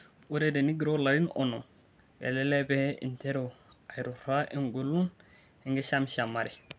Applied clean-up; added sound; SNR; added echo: none; none; none; none.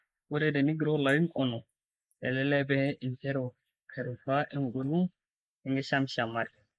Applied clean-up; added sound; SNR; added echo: neural mask model Resemble Enhance denoiser.